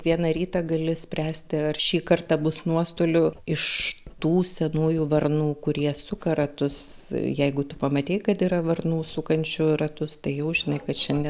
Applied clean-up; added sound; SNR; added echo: none; Writing; 20 dB; none.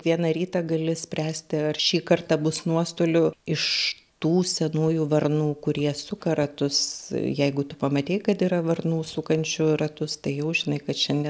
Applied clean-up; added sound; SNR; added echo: none; none; none; none.